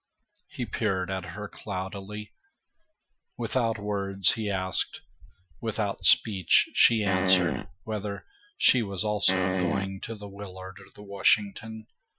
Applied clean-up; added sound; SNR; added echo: classical method Wiener filter.